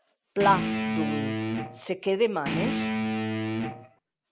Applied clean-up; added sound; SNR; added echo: none; Guitar; 0 dB; none.